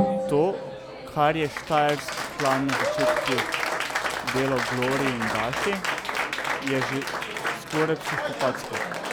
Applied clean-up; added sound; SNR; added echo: none; Applause; 0 dB; none.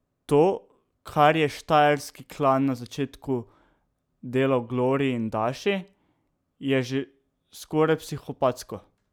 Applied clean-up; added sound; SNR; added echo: none; none; none; none.